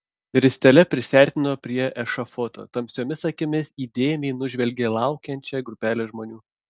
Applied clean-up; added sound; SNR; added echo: none; none; none; none.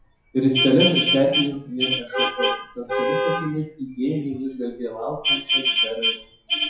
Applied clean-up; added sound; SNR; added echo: classical method WPE with log-MMSE.